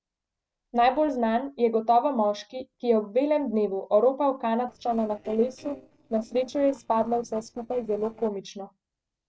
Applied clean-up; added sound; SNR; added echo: neural separator model SepFormer DNS4.